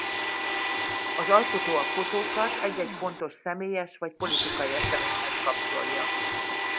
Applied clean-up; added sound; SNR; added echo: none; Domestic sounds, home sounds; -1 dB; none.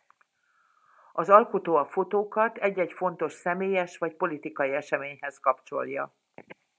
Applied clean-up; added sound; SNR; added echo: none; none; none; none.